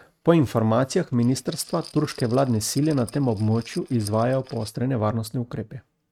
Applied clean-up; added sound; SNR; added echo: neural mask model RNNoise.